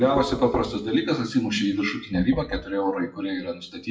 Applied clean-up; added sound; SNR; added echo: classical method WPE with log-MMSE.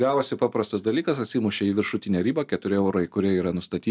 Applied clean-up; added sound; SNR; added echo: none; none; none; none.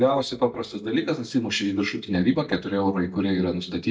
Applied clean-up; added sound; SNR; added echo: neural mask model DeepFilterNet 3.